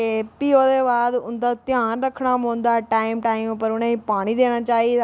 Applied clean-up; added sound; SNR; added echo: none; none; none; none.